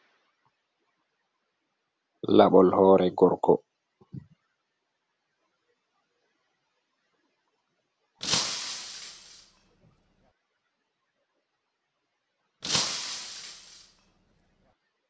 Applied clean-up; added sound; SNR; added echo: none; Shatter; 5 dB; none.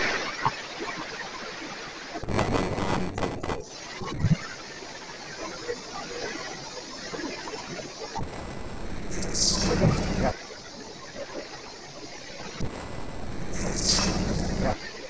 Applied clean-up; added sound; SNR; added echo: neural separator model SepFormer DNS4.